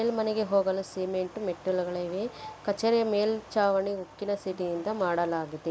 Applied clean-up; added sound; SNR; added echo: none; none; none; none.